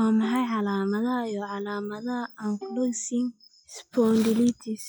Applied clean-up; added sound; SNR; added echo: classical method log-MMSE.